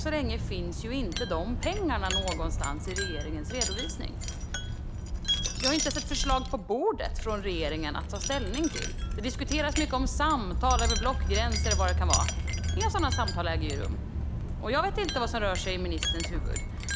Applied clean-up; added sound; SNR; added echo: none; Wind chime; -2 dB; none.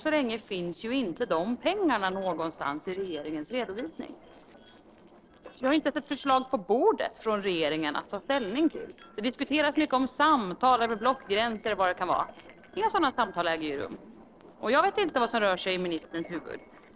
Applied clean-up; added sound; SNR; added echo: neural separator model SepFormer DNS4.